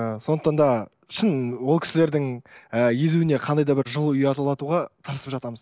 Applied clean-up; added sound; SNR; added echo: none; none; none; none.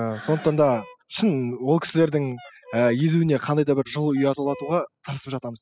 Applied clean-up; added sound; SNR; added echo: classical method spectral subtraction.